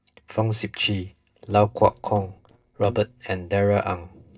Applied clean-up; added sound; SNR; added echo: neural separator model SepFormer DNS4.